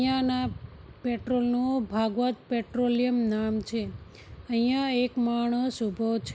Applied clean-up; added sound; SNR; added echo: none; none; none; none.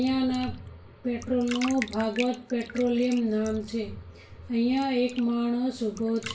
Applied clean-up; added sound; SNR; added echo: none; Bathtub (filling or washing); 16 dB; reverberation time 0.3 s.